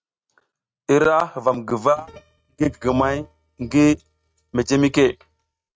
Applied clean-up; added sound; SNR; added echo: neural mask model RNNoise.